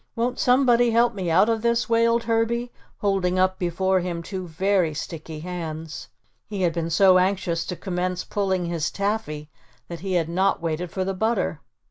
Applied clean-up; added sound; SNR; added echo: none; none; none; none.